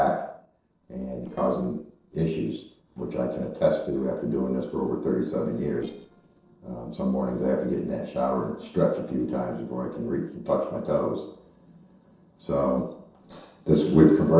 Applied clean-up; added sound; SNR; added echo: neural separator model SepFormer DNS4.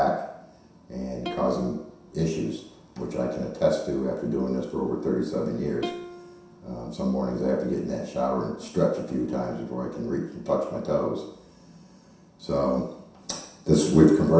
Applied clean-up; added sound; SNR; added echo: none; Plucked string instrument; 18 dB; reverberation time 0.7 s.